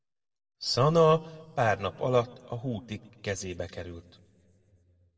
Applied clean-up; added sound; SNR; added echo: none; none; none; reverberation time 0.9 s.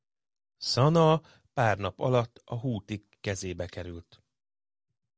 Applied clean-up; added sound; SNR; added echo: none; none; none; none.